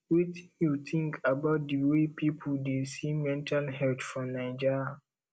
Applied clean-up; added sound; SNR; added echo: none; none; none; none.